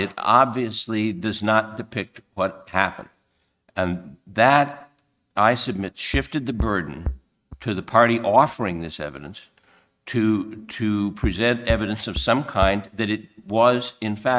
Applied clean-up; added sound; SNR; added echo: neural mask model RNNoise.